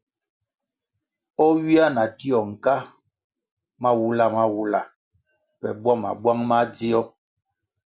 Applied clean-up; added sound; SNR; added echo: none; none; none; none.